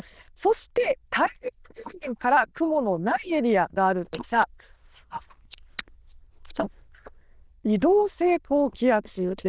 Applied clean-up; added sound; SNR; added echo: neural diffusion model UNIVERSE++.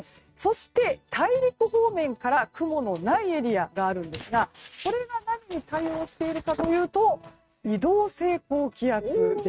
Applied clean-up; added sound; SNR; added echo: neural mask model RNNoise.